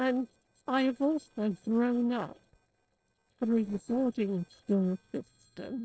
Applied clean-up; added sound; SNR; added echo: neural separator model SepFormer DNS4.